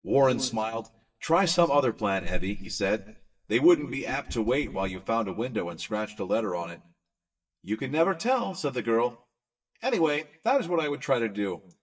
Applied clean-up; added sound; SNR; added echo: neural mask model DeepFilterNet 3.